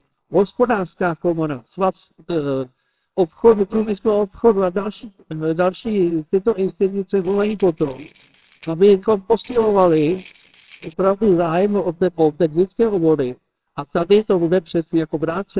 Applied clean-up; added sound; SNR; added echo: neural separator model SepFormer WHAMR!.